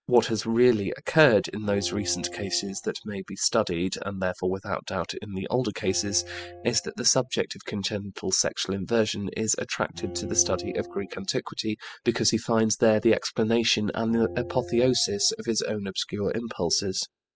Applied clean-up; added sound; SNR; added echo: classical method spectral subtraction.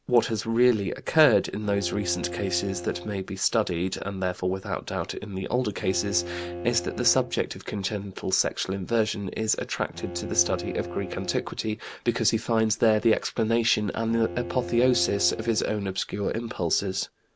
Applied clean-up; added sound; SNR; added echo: none; Bowed string instrument; 14 dB; none.